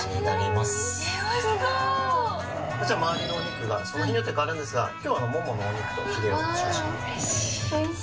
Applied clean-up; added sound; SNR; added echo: none; Breathing; 12 dB; reverberation time 0.2 s.